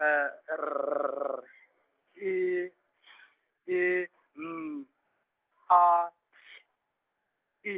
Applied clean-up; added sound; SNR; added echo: none; none; none; none.